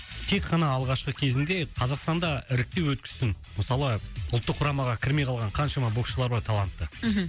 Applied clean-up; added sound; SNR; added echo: none; none; none; none.